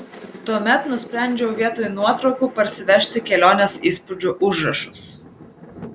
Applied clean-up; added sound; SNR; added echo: none; Thunder; 18 dB; none.